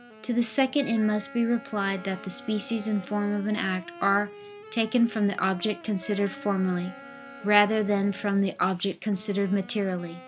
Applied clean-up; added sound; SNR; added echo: none; Wind instrument, woodwind instrument + Wind instrument, woodwind instrument; 18 dB; none.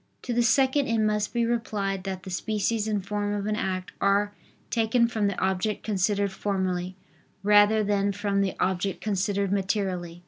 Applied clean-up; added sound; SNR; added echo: none; none; none; none.